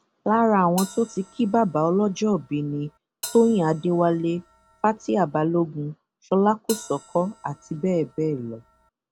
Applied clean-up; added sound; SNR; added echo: none; Bell; 20 dB; none.